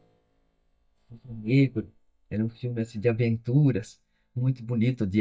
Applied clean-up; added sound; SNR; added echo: neural mask model DeepFilterNet 3.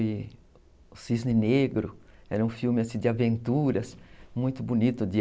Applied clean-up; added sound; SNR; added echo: none; none; none; none.